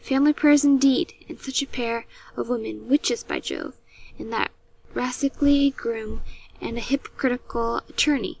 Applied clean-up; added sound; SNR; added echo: none; none; none; none.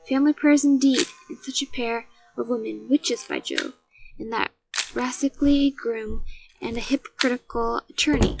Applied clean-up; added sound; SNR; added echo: classical method log-MMSE.